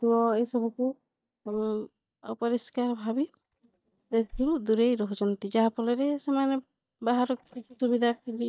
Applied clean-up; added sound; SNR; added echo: neural mask model DeepFilterNet 3.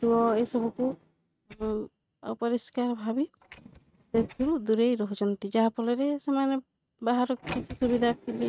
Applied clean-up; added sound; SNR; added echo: neural mask model RNNoise.